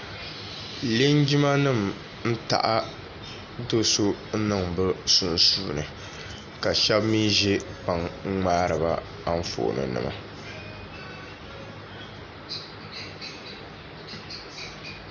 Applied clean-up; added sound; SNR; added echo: none; none; none; none.